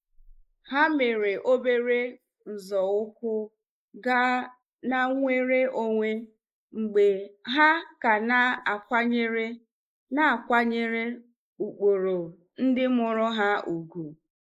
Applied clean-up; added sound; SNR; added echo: neural mask model Resemble Enhance denoiser.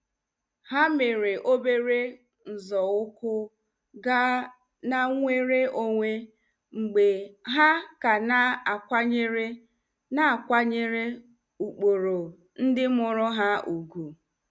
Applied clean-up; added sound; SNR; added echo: none; none; none; none.